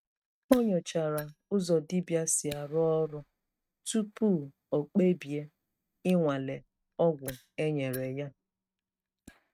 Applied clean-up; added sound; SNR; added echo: neural mask model RNNoise.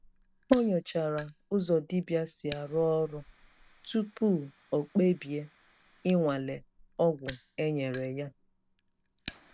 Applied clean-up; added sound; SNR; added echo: none; Fire; 15 dB; none.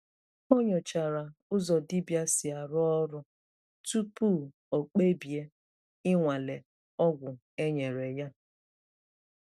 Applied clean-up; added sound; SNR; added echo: none; none; none; none.